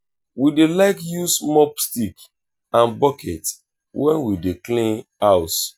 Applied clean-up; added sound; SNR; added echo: none; none; none; none.